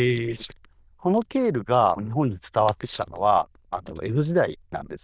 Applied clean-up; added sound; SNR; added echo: neural diffusion model UNIVERSE++.